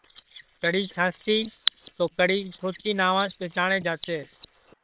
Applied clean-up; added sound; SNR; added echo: neural separator model SepFormer WHAM!.